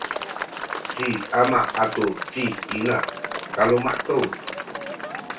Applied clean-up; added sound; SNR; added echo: none; Applause / Crowd; 6 dB; reverberation time 0.2 s.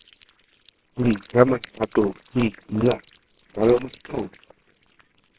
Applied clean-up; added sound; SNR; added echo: neural separator model SepFormer WHAMR!.